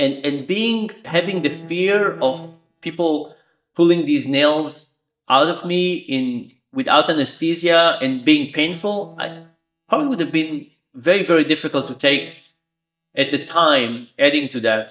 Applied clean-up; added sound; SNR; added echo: neural mask model DeepFilterNet 3.